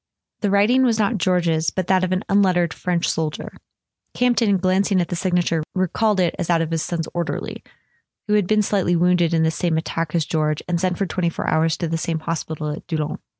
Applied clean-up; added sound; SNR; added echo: none; none; none; none.